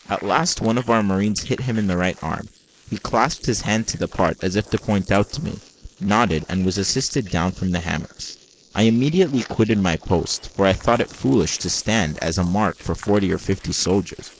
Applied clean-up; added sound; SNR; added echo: neural mask model Resemble Enhance denoiser.